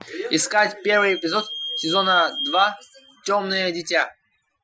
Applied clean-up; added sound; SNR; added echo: classical method Wiener filter.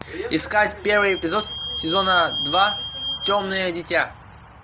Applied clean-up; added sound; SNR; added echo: none; Squeak / Vehicle; 7 dB; none.